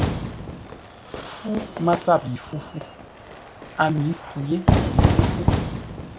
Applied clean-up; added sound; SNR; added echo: none; Fire / Fireworks; -2 dB; none.